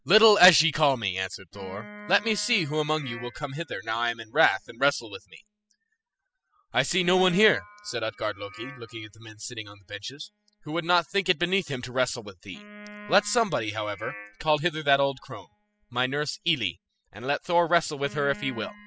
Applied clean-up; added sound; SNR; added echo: classical method spectral subtraction.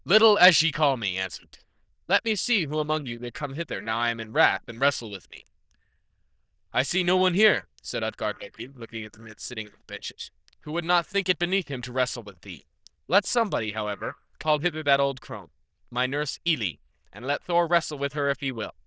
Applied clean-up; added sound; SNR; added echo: neural diffusion model UNIVERSE++.